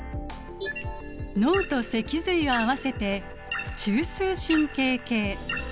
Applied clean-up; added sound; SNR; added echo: none; none; none; none.